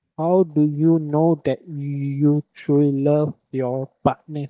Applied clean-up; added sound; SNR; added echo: neural mask model DeepFilterNet 3.